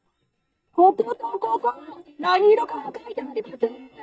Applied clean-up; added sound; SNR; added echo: neural mask model DeepFilterNet 3.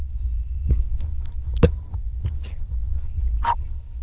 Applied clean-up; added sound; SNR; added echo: neural diffusion model UNIVERSE++.